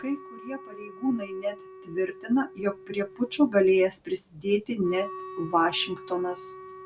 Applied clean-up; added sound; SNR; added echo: none; Wind instrument, woodwind instrument; 16 dB; none.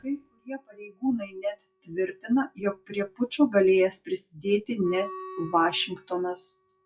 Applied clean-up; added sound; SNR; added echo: classical method log-MMSE.